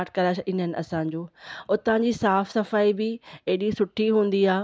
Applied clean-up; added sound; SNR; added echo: none; none; none; none.